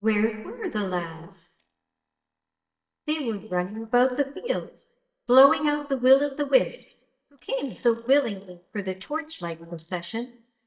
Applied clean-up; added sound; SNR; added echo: neural mask model DeepFilterNet 3.